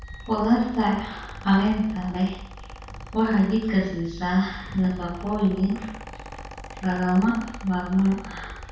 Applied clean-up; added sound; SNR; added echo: none; Mechanical fan; 15 dB; reverberation time 0.6 s.